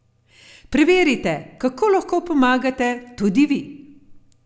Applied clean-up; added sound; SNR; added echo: none; none; none; none.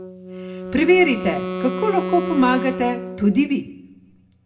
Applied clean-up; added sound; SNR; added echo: none; Wind instrument, woodwind instrument; 8 dB; reverberation time 0.2 s.